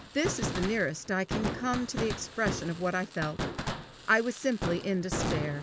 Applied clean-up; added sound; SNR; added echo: none; Fireworks; 5 dB; none.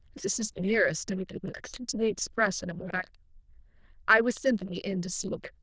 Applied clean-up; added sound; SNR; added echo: neural diffusion model UNIVERSE++.